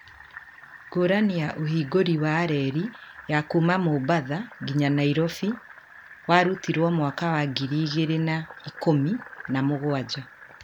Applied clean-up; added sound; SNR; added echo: none; Fill (with liquid); 19 dB; none.